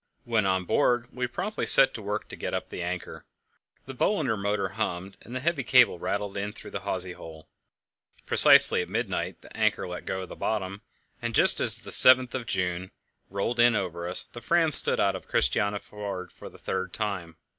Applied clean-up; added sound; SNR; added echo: none; none; none; none.